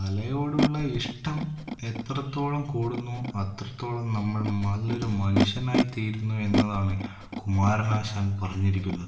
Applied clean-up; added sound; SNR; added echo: none; Animal; 5 dB; reverberation time 0.8 s.